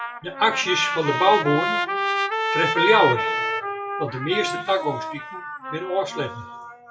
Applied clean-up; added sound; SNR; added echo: classical method WPE with log-MMSE.